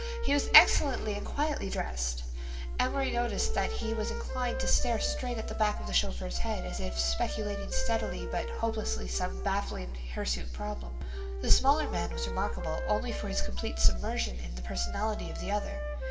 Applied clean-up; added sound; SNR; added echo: none; Wind instrument, woodwind instrument; 14 dB; reverberation time 1.5 s.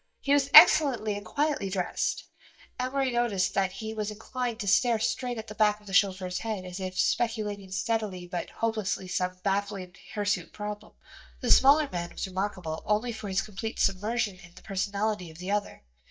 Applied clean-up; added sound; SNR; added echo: neural mask model DeepFilterNet 3.